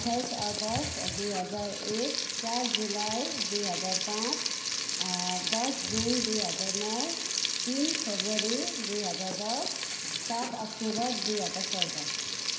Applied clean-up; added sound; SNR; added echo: none; Frying (food); -1 dB; reverberation time 0.9 s.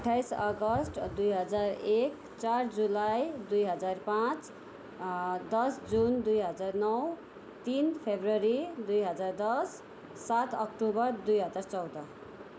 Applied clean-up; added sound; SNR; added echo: none; none; none; none.